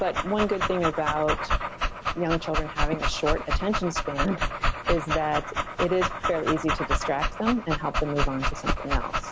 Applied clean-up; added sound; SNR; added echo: none; Dog; -1 dB; none.